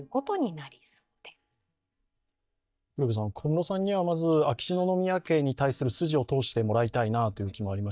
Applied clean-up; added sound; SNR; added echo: neural mask model DeepFilterNet 3.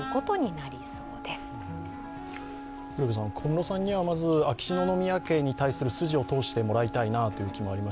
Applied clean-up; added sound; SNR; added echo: none; Wind instrument, woodwind instrument; 12 dB; none.